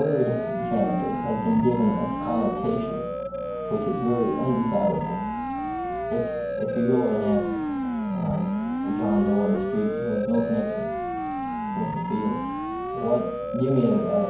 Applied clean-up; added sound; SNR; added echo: none; Siren; 3 dB; reverberation time 0.9 s.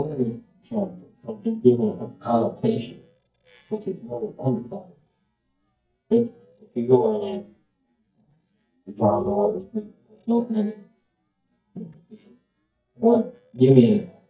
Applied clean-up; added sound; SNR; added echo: neural mask model DeepFilterNet 3.